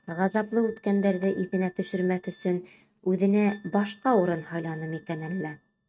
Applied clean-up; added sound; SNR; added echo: neural mask model RNNoise.